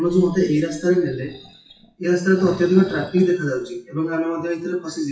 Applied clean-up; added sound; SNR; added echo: classical method WPE with log-MMSE.